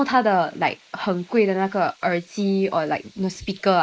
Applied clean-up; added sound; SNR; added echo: neural mask model Resemble Enhance denoiser.